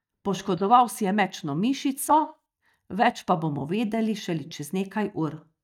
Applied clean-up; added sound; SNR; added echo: neural mask model DeepFilterNet 3.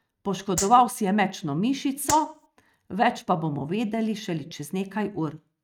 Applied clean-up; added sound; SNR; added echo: neural mask model RNNoise.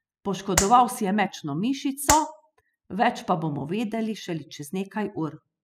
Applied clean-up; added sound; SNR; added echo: classical method spectral subtraction.